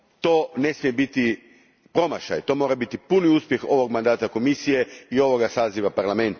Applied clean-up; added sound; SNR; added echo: none; none; none; none.